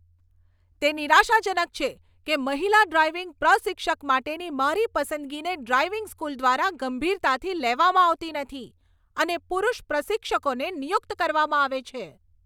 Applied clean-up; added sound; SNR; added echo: none; none; none; none.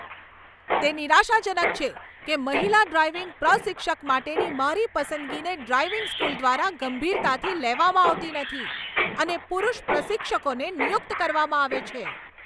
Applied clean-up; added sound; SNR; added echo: none; Mechanisms; 7 dB; none.